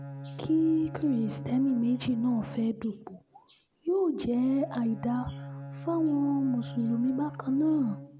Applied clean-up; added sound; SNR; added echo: none; Bowed string instrument; 13 dB; none.